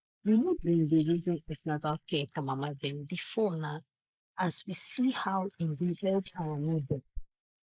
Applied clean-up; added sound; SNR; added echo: neural mask model Resemble Enhance denoiser.